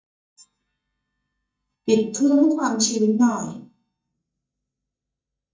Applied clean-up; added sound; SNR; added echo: neural mask model DeepFilterNet 3.